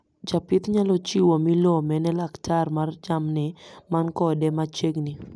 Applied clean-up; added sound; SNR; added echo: none; none; none; none.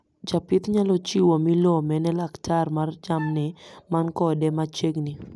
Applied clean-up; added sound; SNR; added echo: none; Wind instrument, woodwind instrument; 19 dB; none.